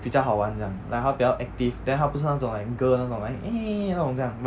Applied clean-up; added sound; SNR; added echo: none; none; none; none.